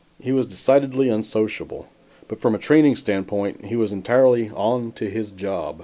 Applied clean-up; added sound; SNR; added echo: none; none; none; none.